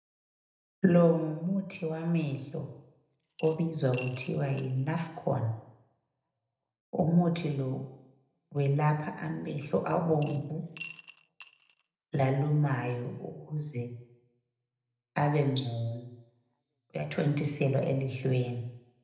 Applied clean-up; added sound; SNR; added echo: none; Coin (dropping) / Glass; 20 dB; reverberation time 0.8 s.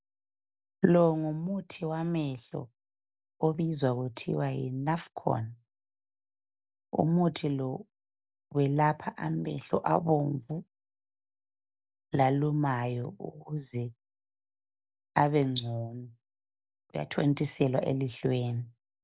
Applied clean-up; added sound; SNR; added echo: none; none; none; none.